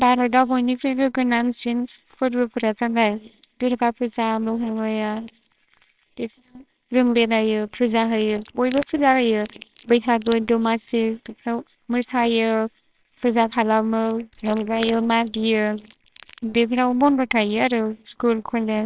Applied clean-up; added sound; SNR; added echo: neural separator model SepFormer WHAMR!.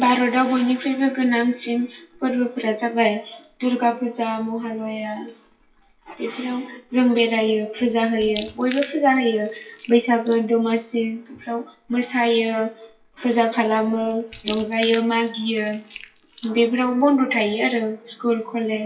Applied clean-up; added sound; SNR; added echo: classical method WPE with log-MMSE.